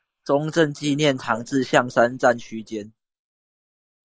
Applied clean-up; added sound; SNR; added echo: neural mask model Resemble Enhance denoiser.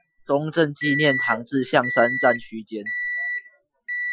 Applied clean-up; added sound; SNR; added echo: classical method Wiener filter.